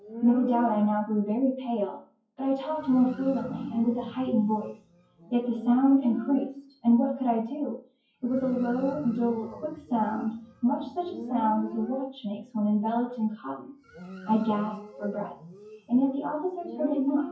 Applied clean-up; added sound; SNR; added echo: classical method WPE with log-MMSE.